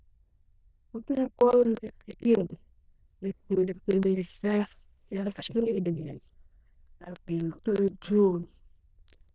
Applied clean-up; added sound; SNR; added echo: neural diffusion model UNIVERSE++.